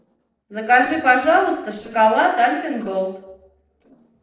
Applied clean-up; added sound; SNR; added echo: neural separator model SepFormer DNS4.